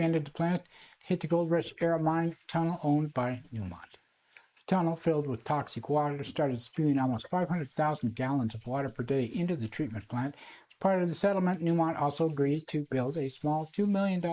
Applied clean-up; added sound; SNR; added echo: neural mask model Resemble Enhance denoiser.